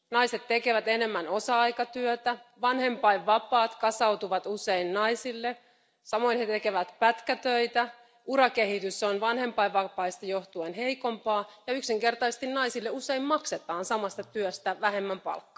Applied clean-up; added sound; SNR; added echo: none; none; none; none.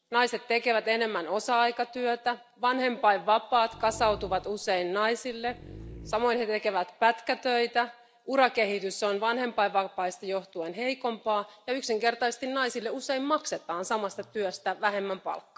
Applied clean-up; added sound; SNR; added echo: none; Dog; 17 dB; none.